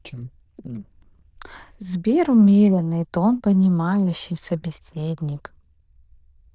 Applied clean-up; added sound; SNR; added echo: neural diffusion model UNIVERSE++.